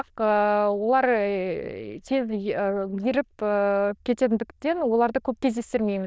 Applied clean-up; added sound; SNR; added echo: neural diffusion model UNIVERSE++.